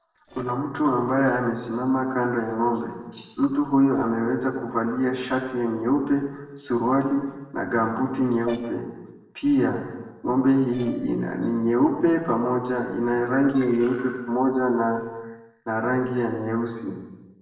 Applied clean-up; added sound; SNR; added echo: neural separator model SepFormer DNS4.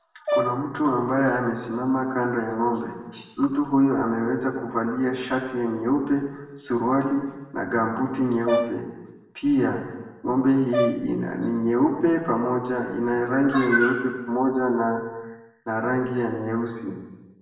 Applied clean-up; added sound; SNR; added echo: none; Brass instrument; 6 dB; reverberation time 1.1 s.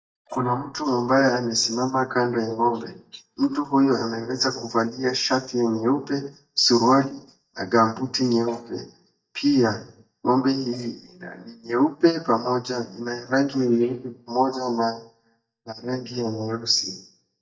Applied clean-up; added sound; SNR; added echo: neural mask model DeepFilterNet 3.